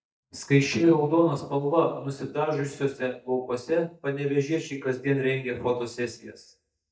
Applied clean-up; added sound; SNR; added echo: neural mask model DeepFilterNet 3.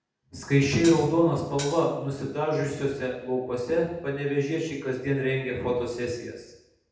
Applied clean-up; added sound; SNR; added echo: none; Hi-hat; 13 dB; reverberation time 0.8 s.